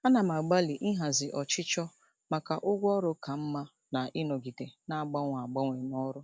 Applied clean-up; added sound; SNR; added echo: none; none; none; none.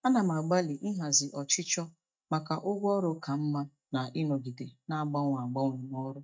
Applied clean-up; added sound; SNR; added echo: neural mask model DeepFilterNet 3.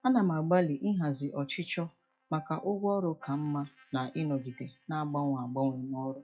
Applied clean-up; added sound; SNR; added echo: classical method WPE with log-MMSE.